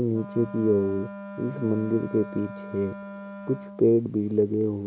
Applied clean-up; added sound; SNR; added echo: none; Wind instrument, woodwind instrument; 14 dB; none.